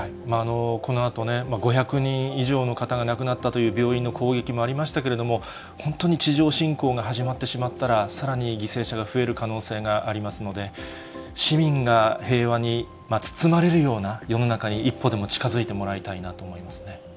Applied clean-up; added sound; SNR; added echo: none; none; none; none.